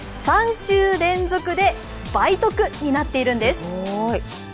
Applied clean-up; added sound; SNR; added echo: none; none; none; none.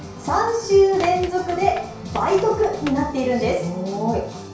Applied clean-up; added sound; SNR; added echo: none; Run; 19 dB; reverberation time 0.6 s.